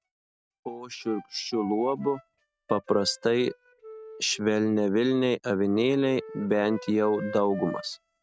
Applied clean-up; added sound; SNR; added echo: neural mask model RNNoise.